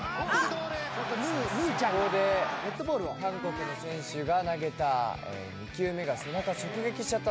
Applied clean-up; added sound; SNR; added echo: none; none; none; none.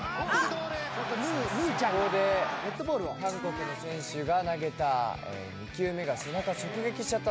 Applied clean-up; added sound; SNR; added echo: none; Rattle (instrument); 19 dB; none.